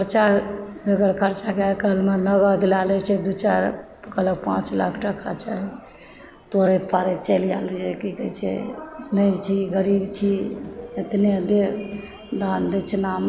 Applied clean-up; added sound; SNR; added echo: none; Crowd; 19 dB; none.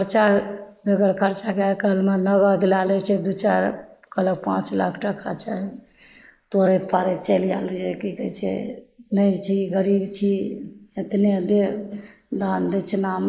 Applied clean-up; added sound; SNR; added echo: neural mask model Resemble Enhance denoiser.